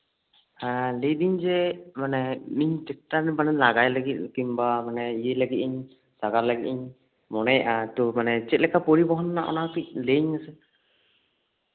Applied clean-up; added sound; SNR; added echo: none; none; none; none.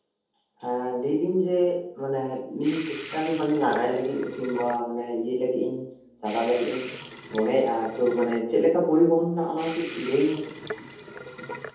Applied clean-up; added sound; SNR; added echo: none; Sink (filling or washing) / Water tap, faucet; 11 dB; reverberation time 0.7 s.